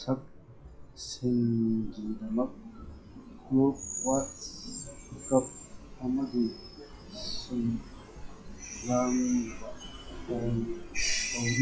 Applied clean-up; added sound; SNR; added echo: classical method WPE with log-MMSE.